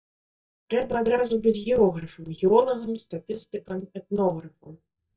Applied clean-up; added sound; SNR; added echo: neural mask model DeepFilterNet 3.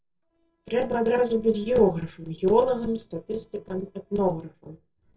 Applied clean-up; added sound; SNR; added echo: neural separator model SepFormer DNS4.